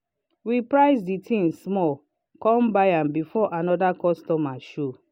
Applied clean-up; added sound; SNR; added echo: none; none; none; none.